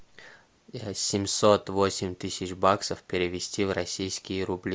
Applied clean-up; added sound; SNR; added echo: none; none; none; none.